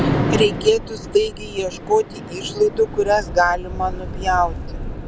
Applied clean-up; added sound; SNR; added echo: none; Wind; 12 dB; none.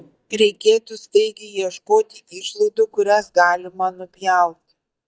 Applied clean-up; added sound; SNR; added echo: neural mask model DeepFilterNet 3.